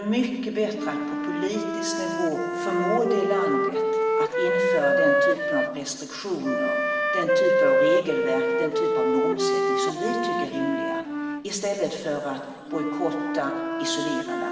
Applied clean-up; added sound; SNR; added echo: none; Wind instrument, woodwind instrument; -4 dB; reverberation time 2.4 s.